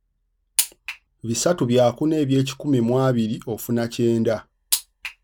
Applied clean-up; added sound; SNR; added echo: none; none; none; none.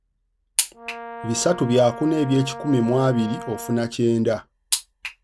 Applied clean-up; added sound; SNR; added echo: none; Brass instrument; 13 dB; none.